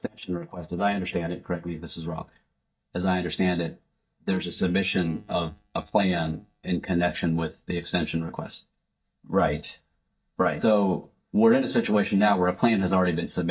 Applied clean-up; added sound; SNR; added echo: neural mask model DeepFilterNet 3.